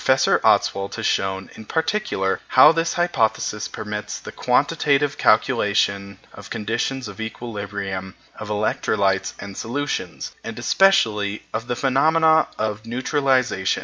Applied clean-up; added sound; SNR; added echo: none; none; none; none.